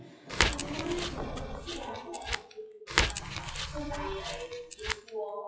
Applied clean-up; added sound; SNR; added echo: classical method WPE with log-MMSE.